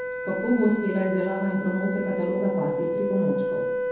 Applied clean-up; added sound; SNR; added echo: none; Wind instrument, woodwind instrument; 3 dB; reverberation time 0.9 s.